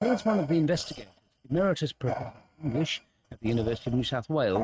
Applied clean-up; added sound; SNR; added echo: neural mask model RNNoise.